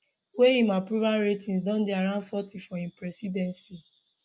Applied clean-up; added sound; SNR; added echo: none; none; none; none.